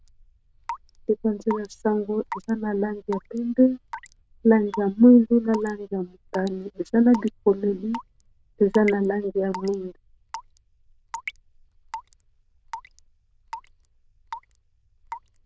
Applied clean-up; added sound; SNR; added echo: neural diffusion model UNIVERSE++.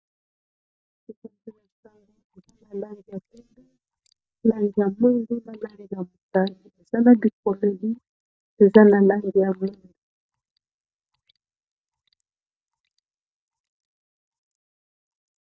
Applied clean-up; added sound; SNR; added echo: neural mask model DeepFilterNet 3.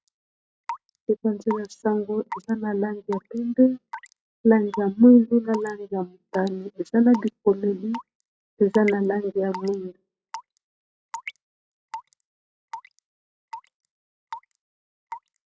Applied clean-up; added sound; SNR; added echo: classical method log-MMSE.